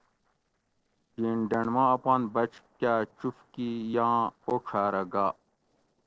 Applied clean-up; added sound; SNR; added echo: neural separator model SepFormer DNS4.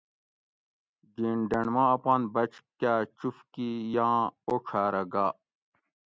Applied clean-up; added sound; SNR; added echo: none; none; none; none.